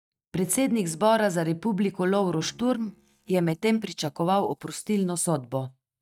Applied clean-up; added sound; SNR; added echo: neural mask model DeepFilterNet 3.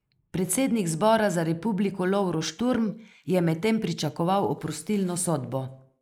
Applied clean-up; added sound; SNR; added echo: neural mask model Resemble Enhance denoiser.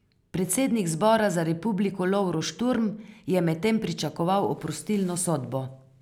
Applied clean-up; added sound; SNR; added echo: none; none; none; none.